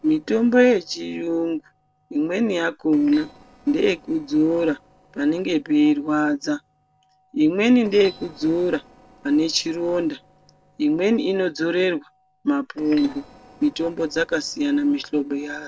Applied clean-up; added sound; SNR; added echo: neural separator model SepFormer DNS4.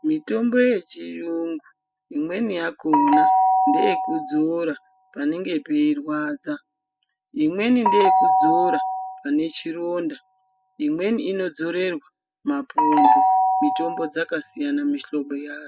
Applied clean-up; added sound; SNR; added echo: classical method spectral subtraction.